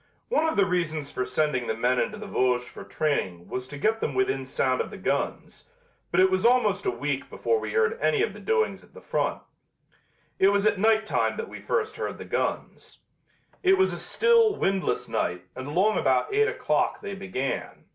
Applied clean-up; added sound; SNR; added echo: none; none; none; none.